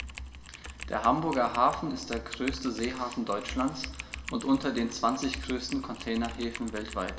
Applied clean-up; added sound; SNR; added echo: none; Typing; 11 dB; reverberation time 1.4 s.